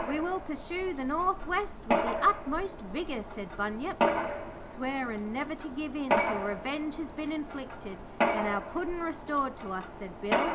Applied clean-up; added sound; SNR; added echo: none; Mechanisms; 0 dB; none.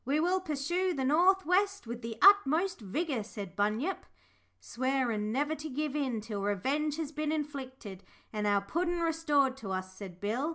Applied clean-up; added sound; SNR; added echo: none; none; none; none.